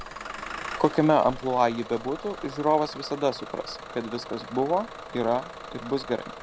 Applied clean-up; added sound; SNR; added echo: none; Engine starting / Bus; 12 dB; none.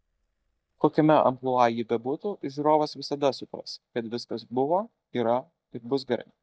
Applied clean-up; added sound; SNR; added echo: neural mask model DeepFilterNet 3.